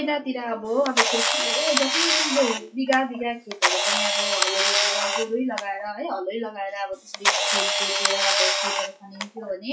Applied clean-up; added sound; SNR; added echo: classical method WPE with log-MMSE.